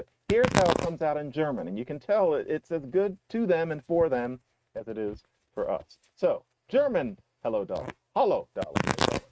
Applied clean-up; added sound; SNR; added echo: neural mask model RNNoise.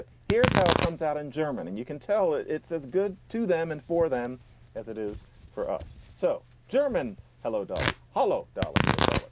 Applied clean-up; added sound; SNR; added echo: none; Tearing; 3 dB; none.